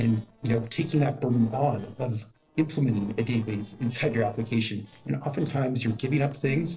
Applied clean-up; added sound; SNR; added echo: neural separator model SepFormer DNS4.